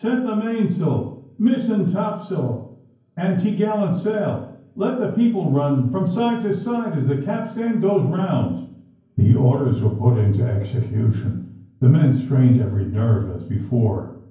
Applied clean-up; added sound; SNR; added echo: none; none; none; reverberation time 0.9 s.